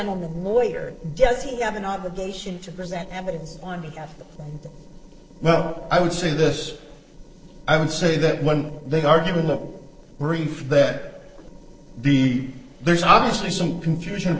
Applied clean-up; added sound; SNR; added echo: neural separator model SepFormer DNS4.